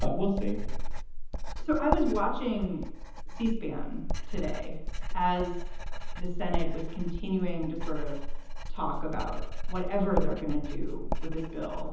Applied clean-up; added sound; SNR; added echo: none; Writing; -4 dB; reverberation time 1.3 s.